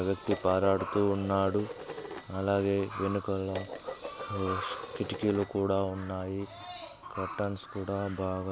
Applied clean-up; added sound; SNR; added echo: none; Dishes, pots, and pans; 12 dB; none.